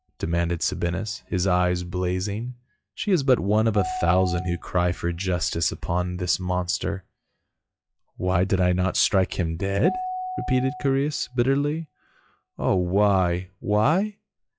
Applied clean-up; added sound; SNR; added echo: classical method log-MMSE.